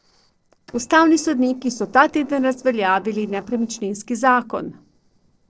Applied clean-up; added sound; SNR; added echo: neural separator model SepFormer DNS4.